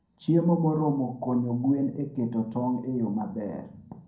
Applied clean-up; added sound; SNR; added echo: none; none; none; reverberation time 0.6 s.